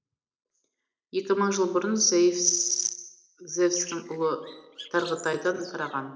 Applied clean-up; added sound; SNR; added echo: neural separator model SepFormer DNS4.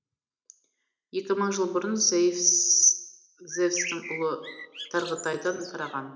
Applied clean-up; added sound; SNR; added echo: none; Bird; 12 dB; reverberation time 0.8 s.